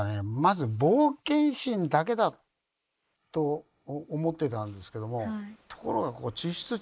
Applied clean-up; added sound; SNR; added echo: neural mask model Resemble Enhance denoiser.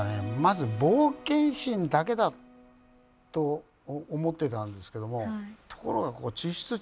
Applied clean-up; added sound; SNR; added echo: none; none; none; none.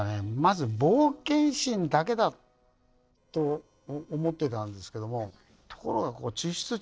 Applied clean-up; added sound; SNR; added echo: neural separator model SepFormer DNS4.